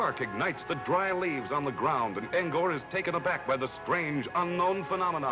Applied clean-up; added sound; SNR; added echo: none; none; none; none.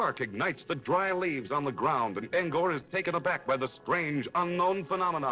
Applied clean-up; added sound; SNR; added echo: neural separator model SepFormer DNS4.